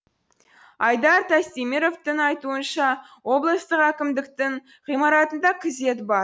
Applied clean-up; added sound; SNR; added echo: none; none; none; none.